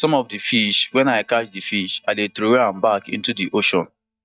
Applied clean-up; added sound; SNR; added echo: neural mask model DeepFilterNet 3.